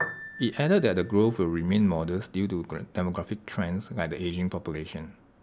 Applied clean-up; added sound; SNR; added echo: none; Piano; 16 dB; none.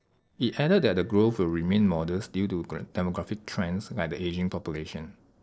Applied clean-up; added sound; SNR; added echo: neural separator model SepFormer DNS4.